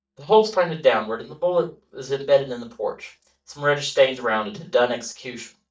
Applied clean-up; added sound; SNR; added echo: neural mask model DeepFilterNet 3.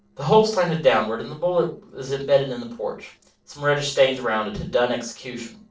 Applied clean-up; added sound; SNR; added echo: neural separator model SepFormer DNS4.